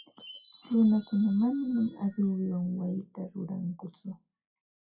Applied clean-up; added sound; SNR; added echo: classical method WPE with log-MMSE.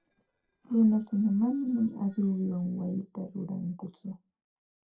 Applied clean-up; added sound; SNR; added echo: neural separator model SepFormer DNS4.